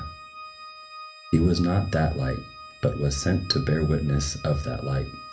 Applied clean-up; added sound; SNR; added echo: none; Organ; 17 dB; reverberation time 0.3 s.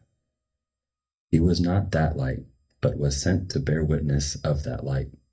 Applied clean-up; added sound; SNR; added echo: neural mask model DeepFilterNet 3.